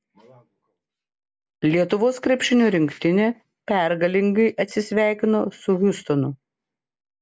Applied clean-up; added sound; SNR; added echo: none; none; none; none.